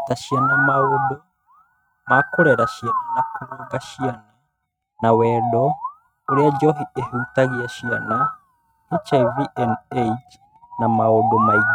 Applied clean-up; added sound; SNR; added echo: neural mask model RNNoise.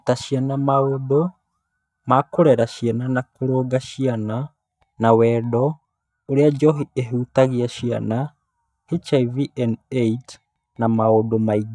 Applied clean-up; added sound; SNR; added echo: neural mask model DeepFilterNet 3.